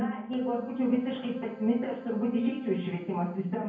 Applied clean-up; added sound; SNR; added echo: none; Keyboard (musical); 17 dB; reverberation time 0.9 s.